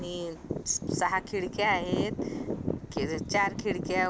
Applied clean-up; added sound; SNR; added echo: none; Subway, metro, underground; 20 dB; none.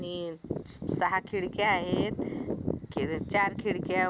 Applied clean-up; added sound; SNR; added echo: none; none; none; none.